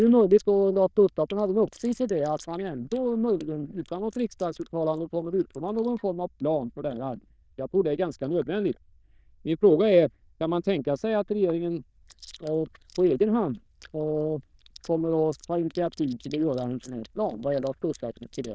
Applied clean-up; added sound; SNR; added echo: neural diffusion model UNIVERSE++.